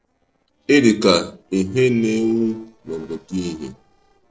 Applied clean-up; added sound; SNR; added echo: neural separator model SepFormer DNS4.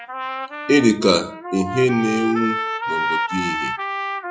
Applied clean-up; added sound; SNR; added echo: classical method log-MMSE.